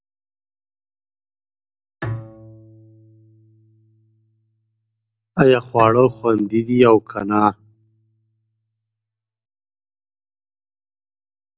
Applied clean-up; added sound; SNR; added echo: none; Bowed string instrument; 15 dB; none.